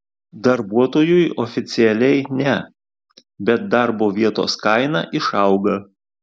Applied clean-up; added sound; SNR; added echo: none; none; none; none.